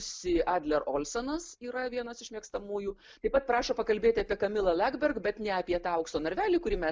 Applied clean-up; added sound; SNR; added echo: none; none; none; none.